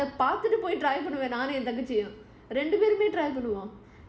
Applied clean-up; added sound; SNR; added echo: none; none; none; reverberation time 0.7 s.